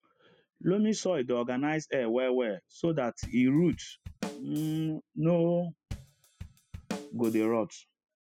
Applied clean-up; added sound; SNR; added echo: classical method spectral subtraction.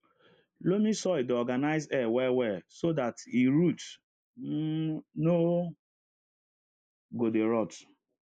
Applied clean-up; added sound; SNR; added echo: neural mask model Resemble Enhance denoiser.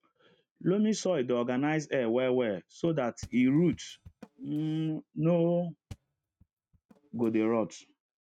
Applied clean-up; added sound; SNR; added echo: neural mask model RNNoise.